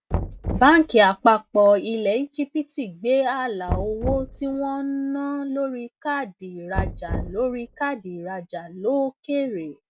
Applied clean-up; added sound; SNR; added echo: none; Knock; 10 dB; none.